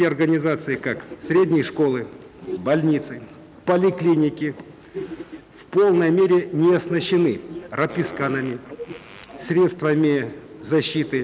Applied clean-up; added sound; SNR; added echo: none; Fart; 19 dB; none.